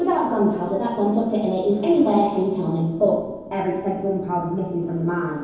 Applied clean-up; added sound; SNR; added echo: none; none; none; reverberation time 0.9 s.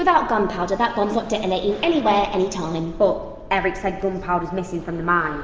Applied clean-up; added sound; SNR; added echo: none; none; none; none.